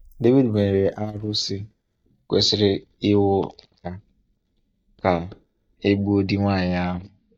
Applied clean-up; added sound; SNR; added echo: neural mask model DeepFilterNet 3.